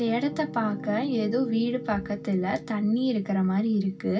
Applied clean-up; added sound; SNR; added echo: none; Piano; 12 dB; reverberation time 0.4 s.